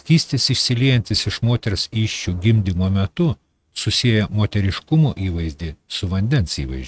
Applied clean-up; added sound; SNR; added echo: neural mask model RNNoise.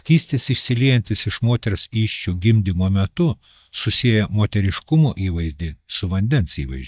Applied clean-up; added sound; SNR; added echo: neural mask model DeepFilterNet 3.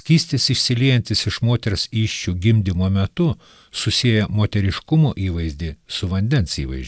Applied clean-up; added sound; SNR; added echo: none; none; none; none.